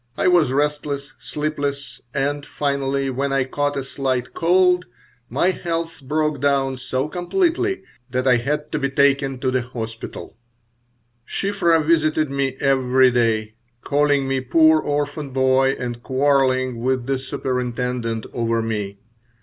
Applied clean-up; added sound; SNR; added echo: none; none; none; none.